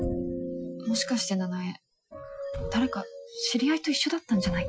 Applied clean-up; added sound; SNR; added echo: classical method Wiener filter.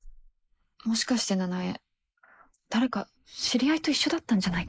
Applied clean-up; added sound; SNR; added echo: neural mask model Resemble Enhance denoiser.